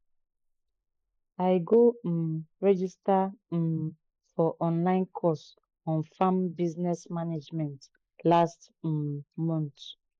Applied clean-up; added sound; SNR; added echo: neural mask model Resemble Enhance denoiser.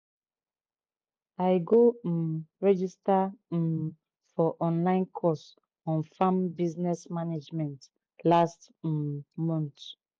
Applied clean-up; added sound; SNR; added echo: none; none; none; none.